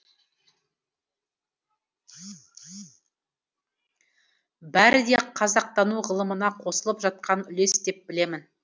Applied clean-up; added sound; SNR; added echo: none; none; none; none.